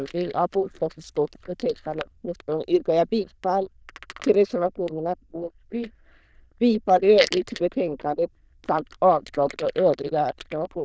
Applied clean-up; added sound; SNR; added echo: neural diffusion model UNIVERSE++.